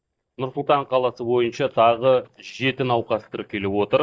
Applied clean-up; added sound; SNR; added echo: neural mask model DeepFilterNet 3.